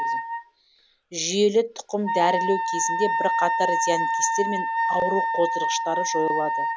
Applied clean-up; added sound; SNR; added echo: none; Wind instrument, woodwind instrument; 0 dB; none.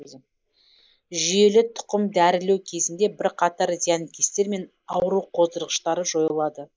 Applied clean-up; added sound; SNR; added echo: neural mask model Resemble Enhance denoiser.